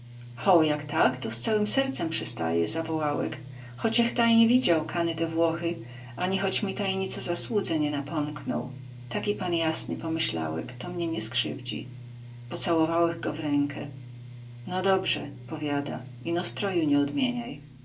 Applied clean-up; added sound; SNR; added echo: none; Mechanical fan; 14 dB; reverberation time 0.2 s.